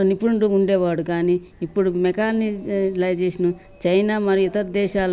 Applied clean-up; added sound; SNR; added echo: none; none; none; none.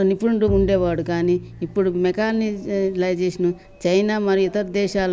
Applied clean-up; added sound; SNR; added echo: none; Bowed string instrument; 13 dB; none.